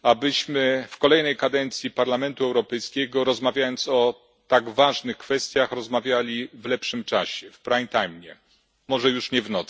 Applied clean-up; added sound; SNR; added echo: none; none; none; none.